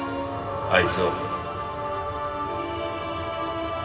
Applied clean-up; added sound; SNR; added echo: none; none; none; reverberation time 2.5 s.